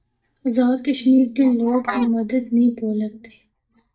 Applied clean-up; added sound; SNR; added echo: neural mask model DeepFilterNet 3.